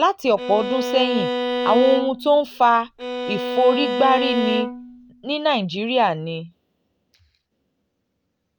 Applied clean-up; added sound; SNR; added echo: none; Bowed string instrument; 3 dB; none.